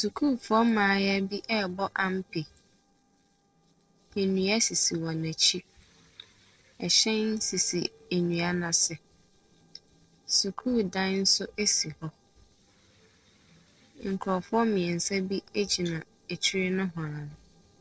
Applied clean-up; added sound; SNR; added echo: neural separator model SepFormer DNS4.